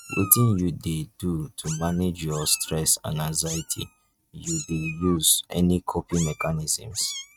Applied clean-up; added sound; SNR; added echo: neural mask model RNNoise.